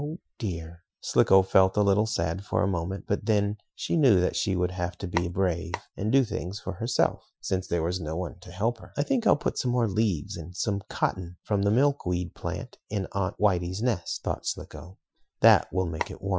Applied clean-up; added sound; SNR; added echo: classical method Wiener filter.